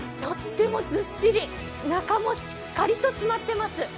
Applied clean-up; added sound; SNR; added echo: none; none; none; none.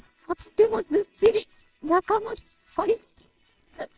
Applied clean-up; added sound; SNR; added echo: neural separator model SepFormer WHAMR!.